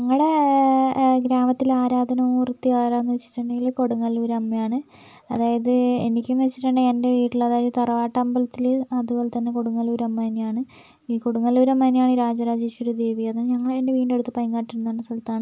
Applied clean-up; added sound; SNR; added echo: none; none; none; none.